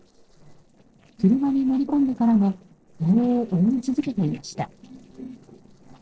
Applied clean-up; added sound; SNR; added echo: neural separator model SepFormer DNS4.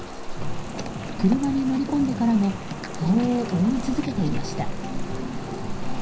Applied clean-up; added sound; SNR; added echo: none; Rain; 5 dB; reverberation time 0.5 s.